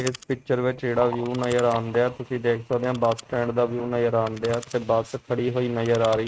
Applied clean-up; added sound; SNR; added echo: neural mask model RNNoise.